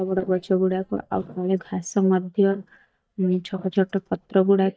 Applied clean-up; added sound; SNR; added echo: neural mask model DeepFilterNet 3.